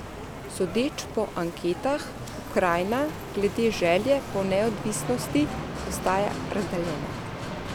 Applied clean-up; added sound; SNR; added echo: none; Bicycle; 7 dB; none.